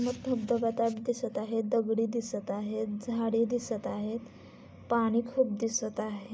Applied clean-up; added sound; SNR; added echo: none; none; none; none.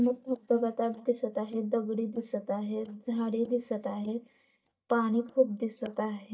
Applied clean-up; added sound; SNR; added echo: neural mask model DeepFilterNet 3.